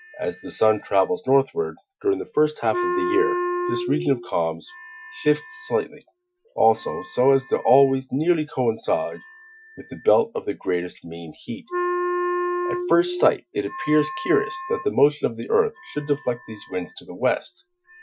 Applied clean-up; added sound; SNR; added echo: classical method Wiener filter.